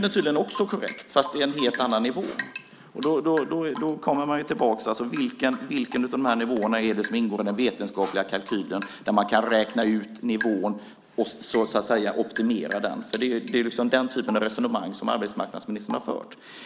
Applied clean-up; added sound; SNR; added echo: none; Drip / Rain; 17 dB; none.